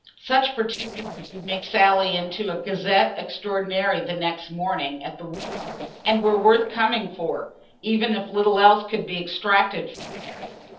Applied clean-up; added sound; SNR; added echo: neural separator model SepFormer DNS4.